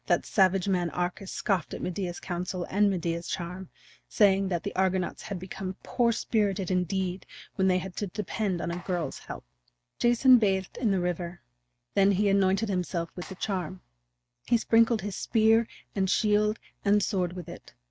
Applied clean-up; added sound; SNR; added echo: neural mask model RNNoise.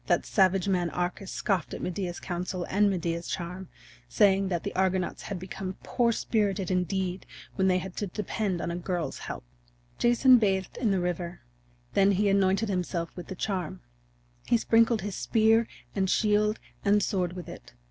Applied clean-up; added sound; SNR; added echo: none; none; none; none.